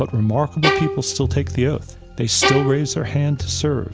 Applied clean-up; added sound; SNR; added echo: none; Bowed string instrument; 5 dB; none.